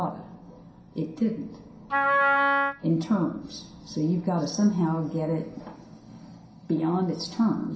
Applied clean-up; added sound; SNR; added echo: none; Wind instrument, woodwind instrument; -3 dB; reverberation time 0.5 s.